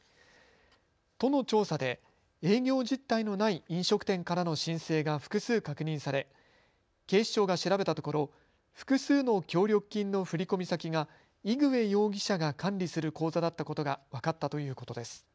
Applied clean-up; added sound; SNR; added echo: none; none; none; none.